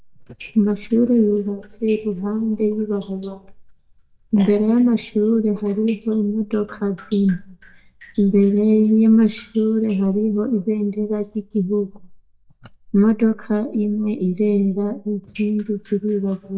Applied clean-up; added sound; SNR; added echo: neural mask model DeepFilterNet 3.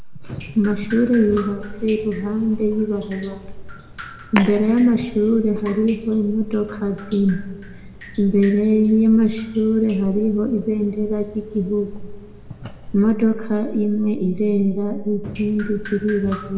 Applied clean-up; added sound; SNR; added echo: none; Drip; 13 dB; reverberation time 1.2 s.